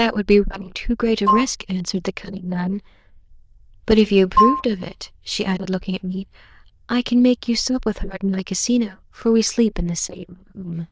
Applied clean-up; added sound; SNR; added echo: neural diffusion model UNIVERSE++.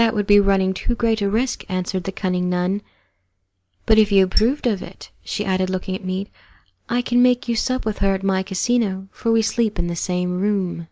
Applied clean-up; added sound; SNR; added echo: neural mask model Resemble Enhance denoiser.